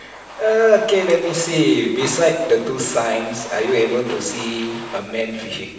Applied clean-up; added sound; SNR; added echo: none; Domestic sounds, home sounds; 16 dB; reverberation time 1.0 s.